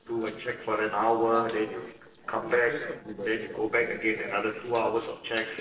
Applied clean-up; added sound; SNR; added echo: neural separator model SepFormer DNS4.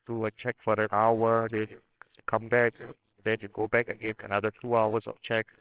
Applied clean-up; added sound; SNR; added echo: neural separator model SepFormer WHAMR!.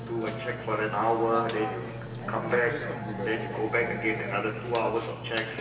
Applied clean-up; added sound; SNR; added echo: none; Burping, eructation; 6 dB; reverberation time 2.7 s.